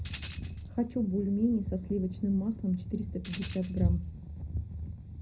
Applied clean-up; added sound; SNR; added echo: none; Tambourine; -1 dB; reverberation time 0.4 s.